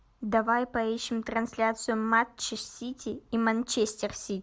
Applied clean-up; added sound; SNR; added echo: none; none; none; none.